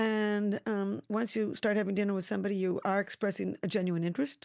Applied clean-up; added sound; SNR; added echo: none; none; none; none.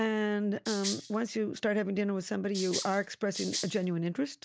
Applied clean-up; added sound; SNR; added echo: none; Rattle (instrument); 8 dB; none.